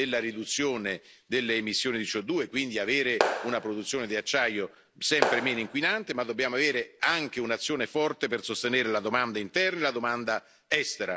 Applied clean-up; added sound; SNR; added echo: none; Clapping; 2 dB; none.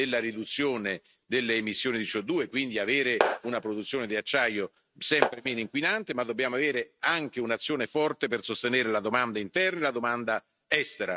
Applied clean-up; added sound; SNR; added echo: neural mask model RNNoise.